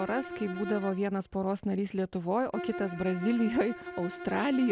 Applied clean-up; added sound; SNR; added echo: none; Bowed string instrument; 11 dB; none.